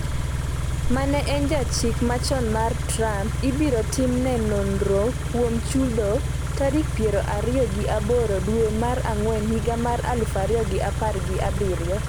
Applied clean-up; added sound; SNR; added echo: none; Idling / Car; 1 dB; none.